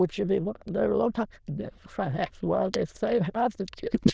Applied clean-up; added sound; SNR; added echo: neural diffusion model UNIVERSE++.